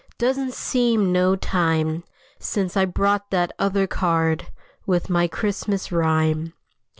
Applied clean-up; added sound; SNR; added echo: none; none; none; none.